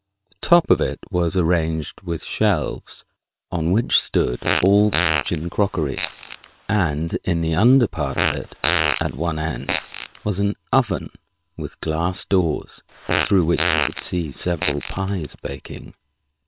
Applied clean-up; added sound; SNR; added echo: neural separator model SepFormer WHAM!.